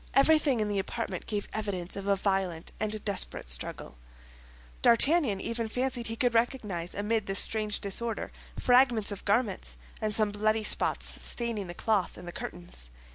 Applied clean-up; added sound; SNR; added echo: none; none; none; none.